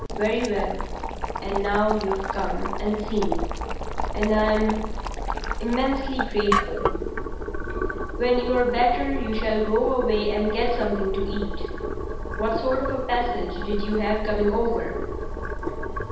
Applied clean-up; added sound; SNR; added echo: none; Boiling; 2 dB; reverberation time 0.8 s.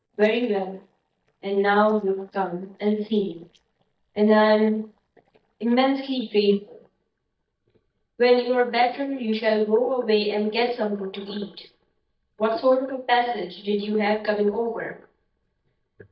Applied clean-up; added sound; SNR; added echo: neural mask model DeepFilterNet 3.